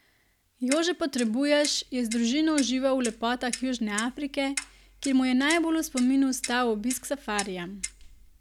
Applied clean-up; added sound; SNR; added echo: none; Clock; 13 dB; none.